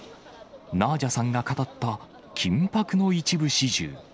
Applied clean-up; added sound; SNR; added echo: none; none; none; none.